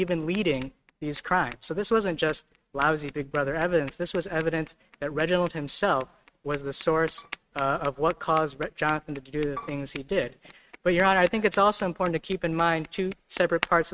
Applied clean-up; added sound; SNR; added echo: neural mask model RNNoise.